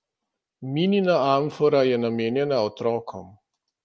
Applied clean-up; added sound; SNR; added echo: none; none; none; none.